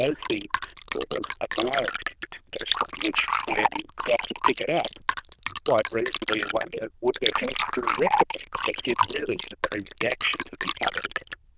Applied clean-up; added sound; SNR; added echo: neural diffusion model UNIVERSE++.